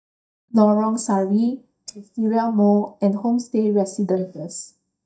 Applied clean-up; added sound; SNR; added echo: neural mask model DeepFilterNet 3.